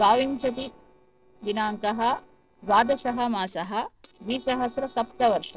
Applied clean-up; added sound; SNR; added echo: neural separator model SepFormer DNS4.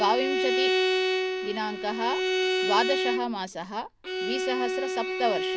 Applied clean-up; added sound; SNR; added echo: none; Bowed string instrument; -3 dB; none.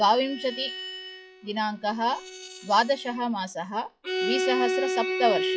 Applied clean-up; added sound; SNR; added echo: classical method log-MMSE.